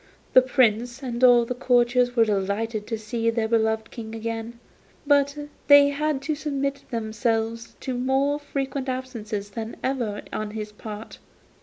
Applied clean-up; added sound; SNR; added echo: none; none; none; none.